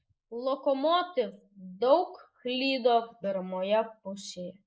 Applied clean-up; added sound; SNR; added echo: neural mask model Resemble Enhance denoiser.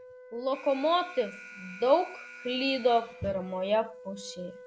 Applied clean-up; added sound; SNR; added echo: none; Wind instrument, woodwind instrument + Alarm; 17 dB; none.